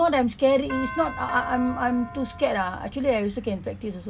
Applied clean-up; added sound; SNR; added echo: none; Doorbell; 11 dB; none.